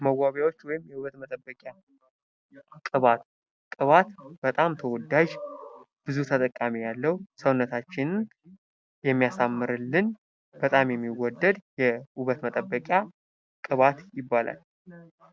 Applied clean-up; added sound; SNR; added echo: none; none; none; none.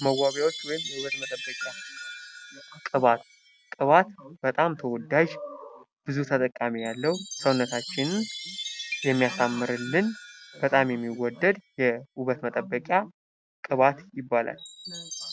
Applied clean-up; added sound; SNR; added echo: none; Chime; 13 dB; none.